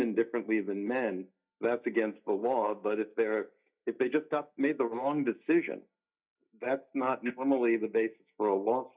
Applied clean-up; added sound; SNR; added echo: neural mask model DeepFilterNet 3.